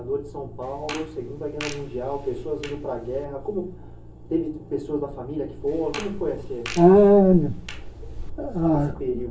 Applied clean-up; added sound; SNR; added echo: none; Fart; 18 dB; reverberation time 0.2 s.